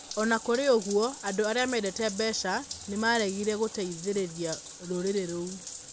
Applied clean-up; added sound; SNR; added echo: none; Bathtub (filling or washing); 6 dB; none.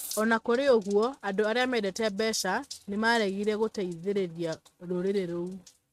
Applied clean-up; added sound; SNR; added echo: neural mask model RNNoise.